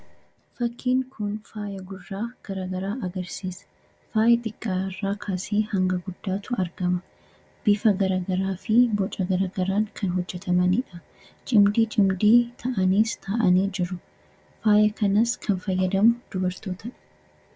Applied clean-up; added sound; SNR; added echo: none; none; none; none.